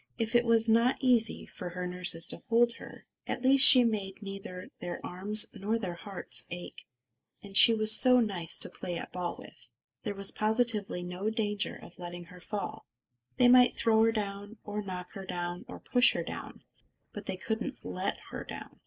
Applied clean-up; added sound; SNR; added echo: neural mask model Resemble Enhance denoiser.